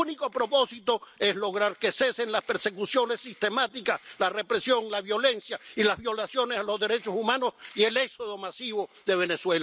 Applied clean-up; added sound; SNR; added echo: none; none; none; none.